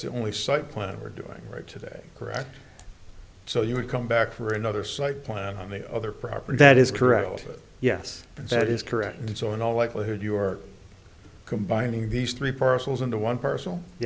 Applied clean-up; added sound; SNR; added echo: none; none; none; none.